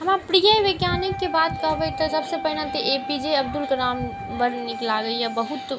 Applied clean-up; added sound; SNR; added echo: none; Wind instrument, woodwind instrument; 10 dB; none.